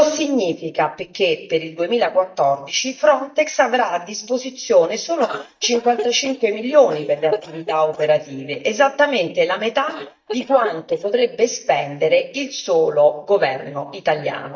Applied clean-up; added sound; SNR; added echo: neural mask model DeepFilterNet 3.